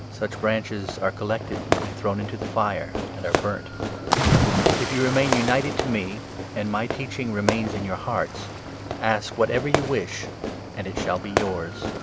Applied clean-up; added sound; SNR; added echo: none; Fireworks + Cricket / Waves, surf; 0 dB; none.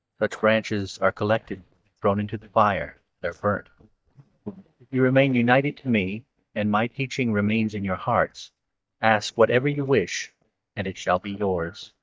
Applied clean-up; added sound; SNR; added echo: neural mask model DeepFilterNet 3.